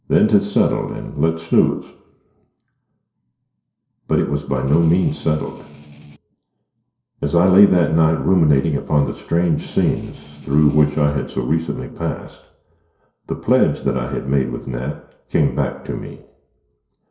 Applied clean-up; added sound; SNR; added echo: neural separator model SepFormer DNS4.